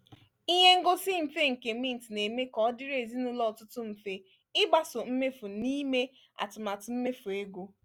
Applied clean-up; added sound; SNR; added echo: none; none; none; none.